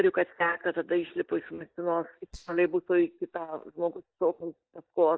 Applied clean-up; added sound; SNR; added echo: neural mask model DeepFilterNet 3.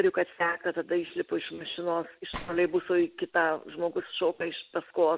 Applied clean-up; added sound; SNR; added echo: none; Gunshot, gunfire; 18 dB; none.